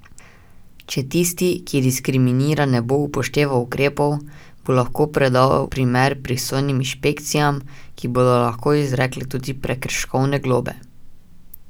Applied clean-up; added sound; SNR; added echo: none; none; none; none.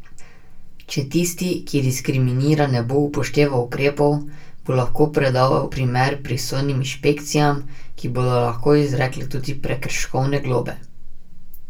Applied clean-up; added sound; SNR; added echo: none; none; none; reverberation time 0.2 s.